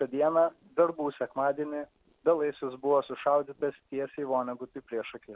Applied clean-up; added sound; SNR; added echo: none; none; none; none.